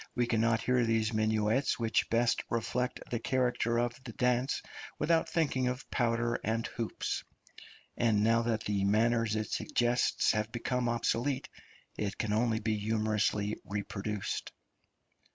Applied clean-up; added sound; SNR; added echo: none; none; none; none.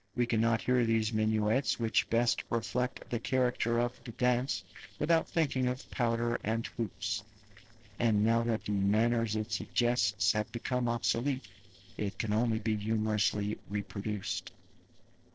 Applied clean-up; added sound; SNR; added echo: neural separator model SepFormer DNS4.